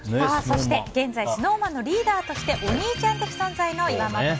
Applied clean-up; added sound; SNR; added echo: none; Slam + Dog; 14 dB; none.